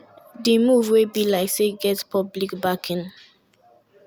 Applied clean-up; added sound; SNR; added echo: none; none; none; none.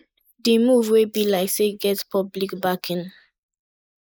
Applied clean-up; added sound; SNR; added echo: neural mask model Resemble Enhance denoiser.